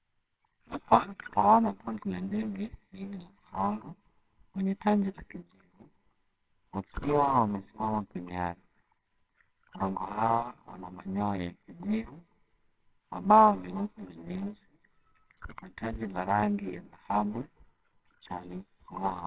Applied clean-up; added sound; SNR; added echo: neural separator model SepFormer WHAMR!.